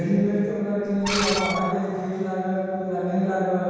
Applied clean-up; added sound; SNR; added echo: none; Screech; 5 dB; reverberation time 2.1 s.